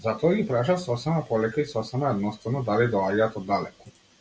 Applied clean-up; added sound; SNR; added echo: none; none; none; none.